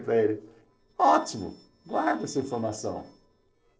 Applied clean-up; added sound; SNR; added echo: neural separator model SepFormer DNS4.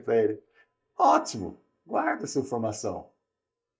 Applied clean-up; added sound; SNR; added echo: neural mask model DeepFilterNet 3.